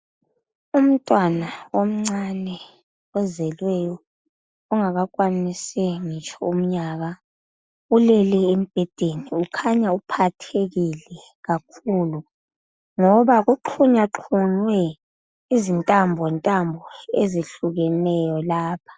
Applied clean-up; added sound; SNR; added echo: neural mask model Resemble Enhance denoiser.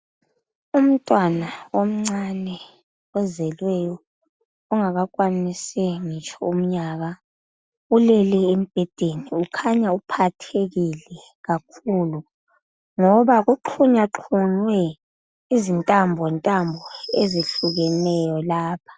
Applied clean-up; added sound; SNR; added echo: none; Chirp, tweet; 10 dB; none.